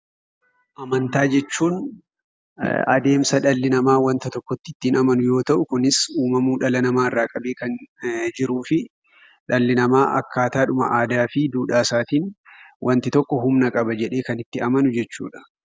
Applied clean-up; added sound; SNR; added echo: none; none; none; none.